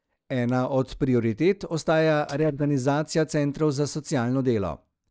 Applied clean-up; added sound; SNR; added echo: neural mask model DeepFilterNet 3.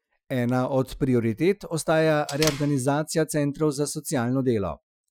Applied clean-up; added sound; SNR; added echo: classical method Wiener filter.